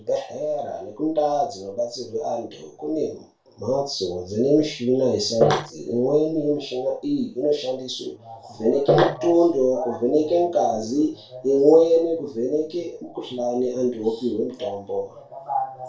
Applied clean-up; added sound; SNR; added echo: none; none; none; reverberation time 0.3 s.